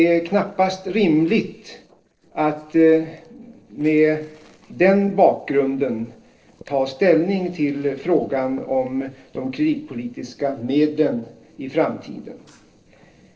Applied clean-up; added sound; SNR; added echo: neural separator model SepFormer DNS4.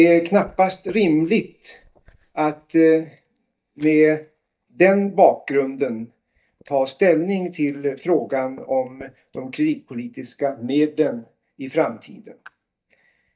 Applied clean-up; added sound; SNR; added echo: neural mask model DeepFilterNet 3.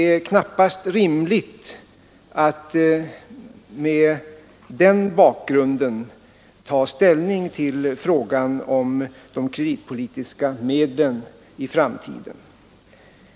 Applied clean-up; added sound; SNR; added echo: none; none; none; none.